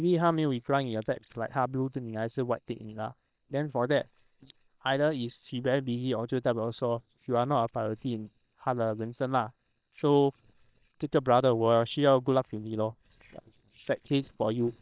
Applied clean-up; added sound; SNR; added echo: neural separator model SepFormer WHAM!.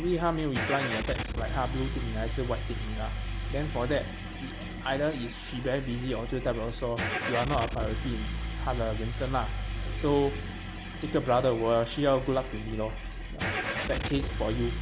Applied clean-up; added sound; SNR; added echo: none; Engine starting / Car; 3 dB; none.